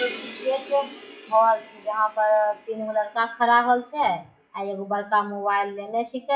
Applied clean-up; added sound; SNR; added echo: classical method WPE with log-MMSE.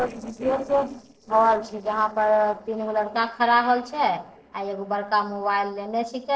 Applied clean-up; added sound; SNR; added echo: neural separator model SepFormer DNS4.